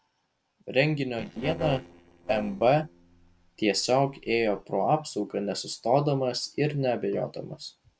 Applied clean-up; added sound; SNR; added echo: neural separator model SepFormer DNS4.